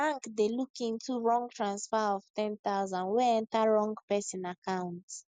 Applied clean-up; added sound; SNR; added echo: none; none; none; none.